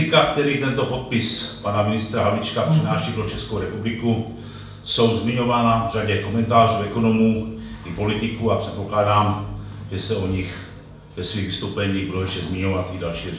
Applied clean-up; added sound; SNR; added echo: none; none; none; reverberation time 0.6 s.